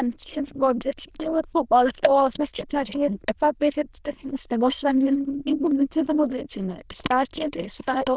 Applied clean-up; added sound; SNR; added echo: neural diffusion model UNIVERSE++.